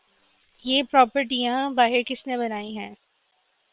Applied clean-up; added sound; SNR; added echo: neural separator model SepFormer WHAM!.